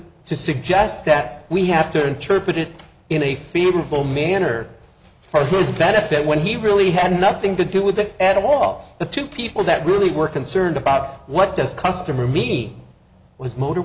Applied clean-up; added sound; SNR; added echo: none; none; none; none.